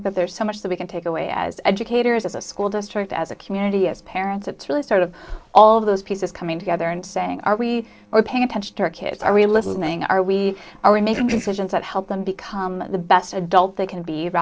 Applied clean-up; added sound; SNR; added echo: neural separator model SepFormer DNS4.